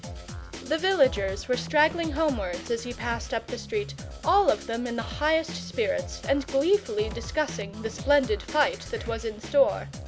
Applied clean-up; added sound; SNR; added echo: none; Drum kit; 11 dB; none.